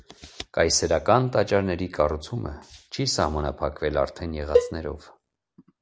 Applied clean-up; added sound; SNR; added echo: none; Cowbell; 1 dB; none.